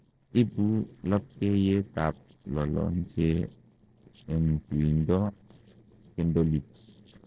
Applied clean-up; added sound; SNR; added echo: neural separator model SepFormer DNS4.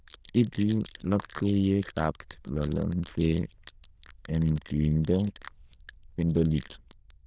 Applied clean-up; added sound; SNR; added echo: neural diffusion model UNIVERSE++.